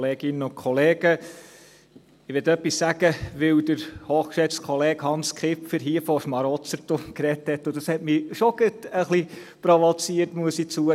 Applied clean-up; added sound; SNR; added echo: none; none; none; none.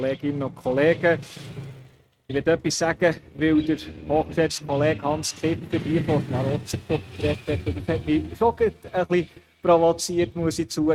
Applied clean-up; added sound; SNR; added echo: neural mask model RNNoise.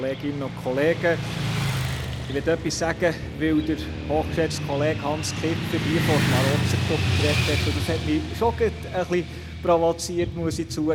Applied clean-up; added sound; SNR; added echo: none; Motorcycle / Traffic noise, roadway noise; 1 dB; none.